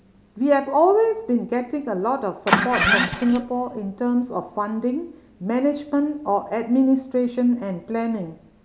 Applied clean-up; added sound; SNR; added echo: none; Engine starting; 0 dB; none.